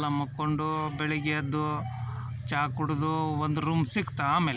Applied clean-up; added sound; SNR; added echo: none; none; none; none.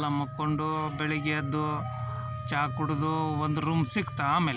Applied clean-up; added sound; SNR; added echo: none; Wind instrument, woodwind instrument; 15 dB; none.